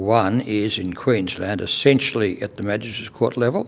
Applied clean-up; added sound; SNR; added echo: none; none; none; none.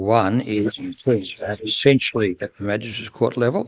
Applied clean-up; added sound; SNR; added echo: neural mask model Resemble Enhance denoiser.